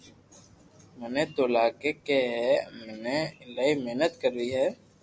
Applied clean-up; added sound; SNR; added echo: none; none; none; none.